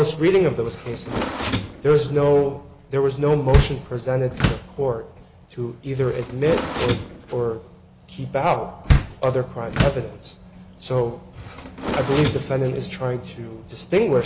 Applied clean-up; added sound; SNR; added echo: none; Door; 5 dB; none.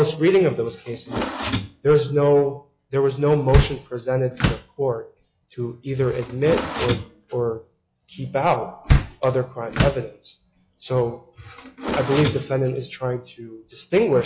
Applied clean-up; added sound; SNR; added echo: classical method log-MMSE.